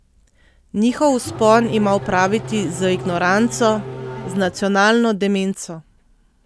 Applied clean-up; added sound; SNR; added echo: none; Race car, auto racing / Engine starting; 12 dB; none.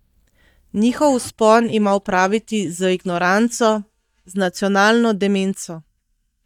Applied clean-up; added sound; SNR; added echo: neural mask model DeepFilterNet 3.